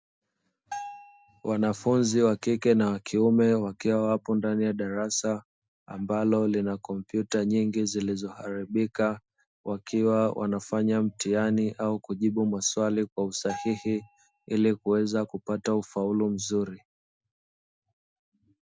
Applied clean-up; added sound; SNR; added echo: none; Bell; 17 dB; none.